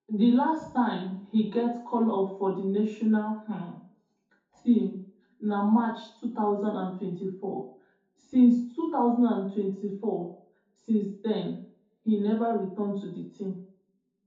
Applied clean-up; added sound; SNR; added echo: none; none; none; reverberation time 0.5 s.